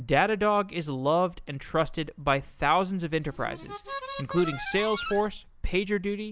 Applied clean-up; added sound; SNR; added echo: none; Harmonica; 10 dB; none.